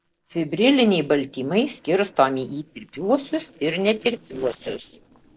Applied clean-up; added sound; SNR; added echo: neural separator model SepFormer DNS4.